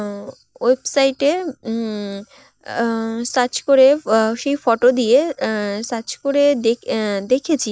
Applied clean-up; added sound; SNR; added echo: none; none; none; none.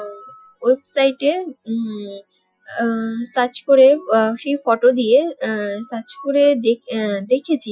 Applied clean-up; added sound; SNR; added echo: classical method Wiener filter.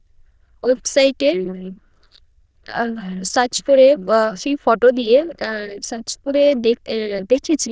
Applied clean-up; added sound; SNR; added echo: neural diffusion model UNIVERSE++.